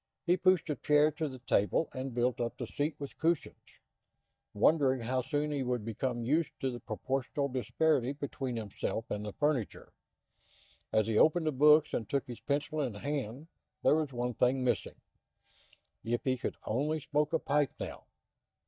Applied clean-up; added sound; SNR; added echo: neural mask model DeepFilterNet 3.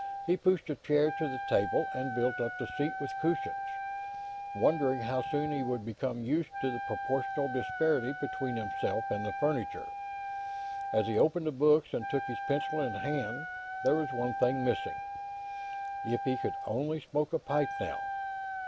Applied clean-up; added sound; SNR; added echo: none; Wind instrument, woodwind instrument; 5 dB; none.